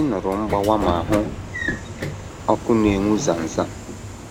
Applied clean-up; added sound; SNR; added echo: none; Sliding door / Train; 7 dB; none.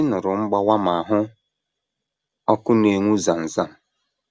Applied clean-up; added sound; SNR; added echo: none; none; none; none.